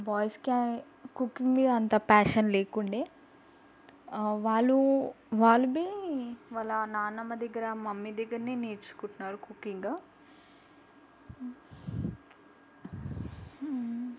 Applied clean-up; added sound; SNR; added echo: none; none; none; none.